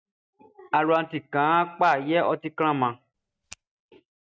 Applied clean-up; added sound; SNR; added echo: neural mask model RNNoise.